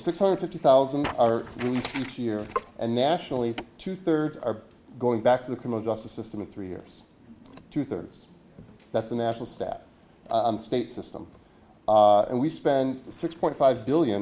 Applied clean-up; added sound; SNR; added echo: none; none; none; none.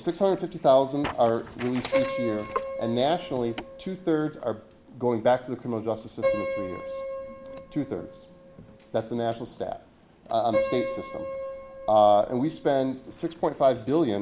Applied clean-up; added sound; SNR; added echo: none; Piano; 9 dB; none.